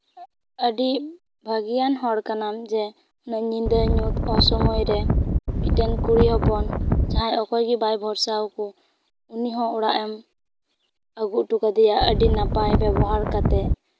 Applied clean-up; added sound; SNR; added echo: none; Wind; -3 dB; none.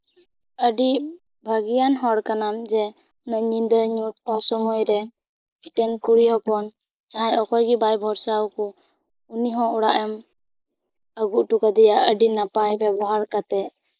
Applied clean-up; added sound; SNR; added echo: neural mask model Resemble Enhance denoiser.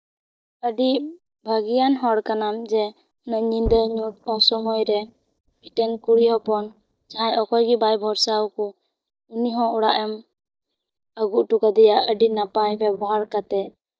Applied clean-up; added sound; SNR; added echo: neural mask model DeepFilterNet 3.